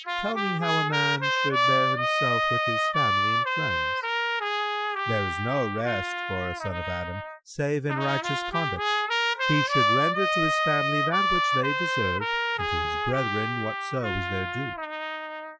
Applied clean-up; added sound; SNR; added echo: classical method Wiener filter.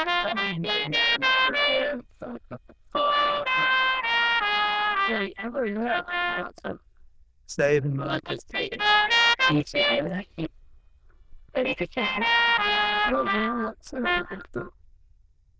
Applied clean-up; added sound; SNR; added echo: neural diffusion model UNIVERSE++.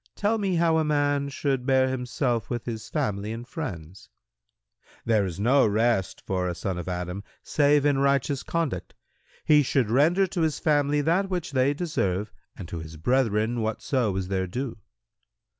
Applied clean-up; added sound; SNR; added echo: none; none; none; none.